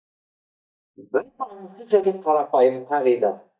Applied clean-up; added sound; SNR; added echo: neural mask model DeepFilterNet 3.